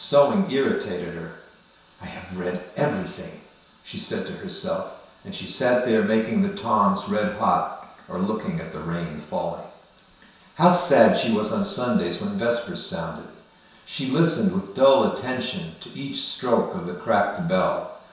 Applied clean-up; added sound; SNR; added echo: none; none; none; reverberation time 0.7 s.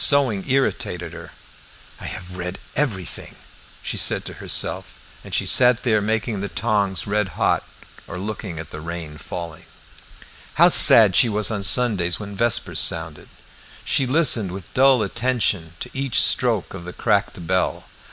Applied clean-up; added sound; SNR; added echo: none; none; none; none.